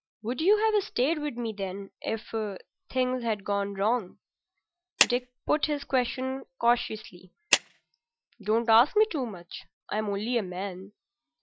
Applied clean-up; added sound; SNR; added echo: classical method Wiener filter.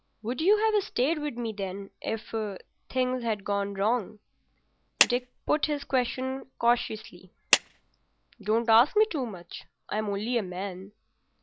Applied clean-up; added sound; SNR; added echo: none; Clapping; 3 dB; none.